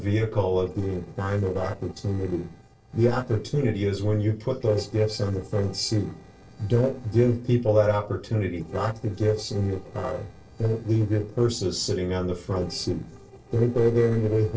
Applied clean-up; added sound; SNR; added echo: neural separator model SepFormer DNS4.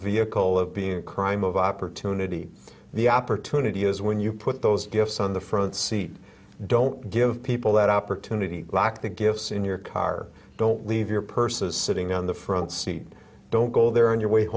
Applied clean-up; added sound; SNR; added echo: none; none; none; none.